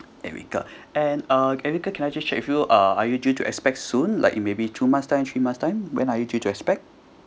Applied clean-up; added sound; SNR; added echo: none; none; none; none.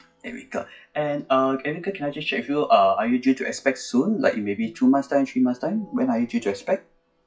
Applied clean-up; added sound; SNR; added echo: classical method WPE with log-MMSE.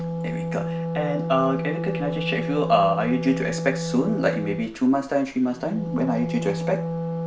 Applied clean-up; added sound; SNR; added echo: none; Wind instrument, woodwind instrument; 4 dB; reverberation time 0.4 s.